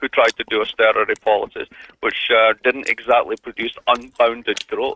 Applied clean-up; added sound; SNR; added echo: neural mask model RNNoise.